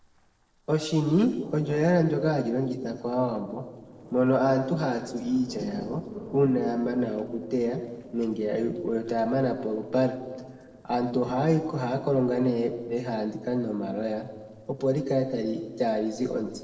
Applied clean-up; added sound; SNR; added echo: neural separator model SepFormer DNS4.